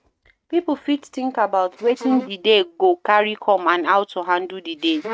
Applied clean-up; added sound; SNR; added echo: neural mask model RNNoise.